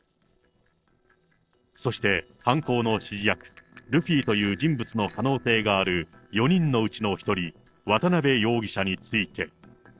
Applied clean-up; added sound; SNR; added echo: neural separator model SepFormer DNS4.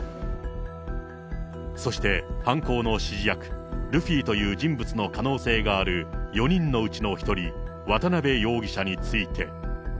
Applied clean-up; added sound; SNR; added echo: none; none; none; none.